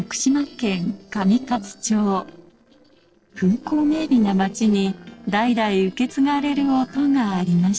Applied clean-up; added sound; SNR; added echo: neural separator model SepFormer DNS4.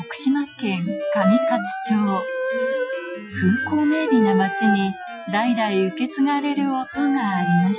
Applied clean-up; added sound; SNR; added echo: classical method Wiener filter.